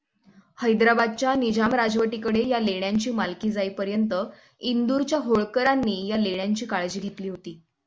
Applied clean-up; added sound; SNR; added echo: none; none; none; none.